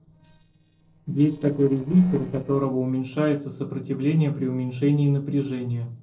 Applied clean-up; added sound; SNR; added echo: neural separator model SepFormer DNS4.